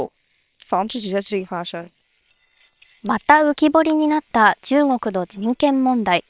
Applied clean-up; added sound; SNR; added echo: neural separator model SepFormer WHAM!.